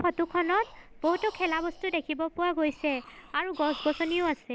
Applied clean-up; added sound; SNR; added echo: none; Breathing; 18 dB; none.